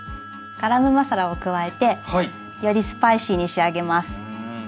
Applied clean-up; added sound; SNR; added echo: none; Harmonica; 18 dB; none.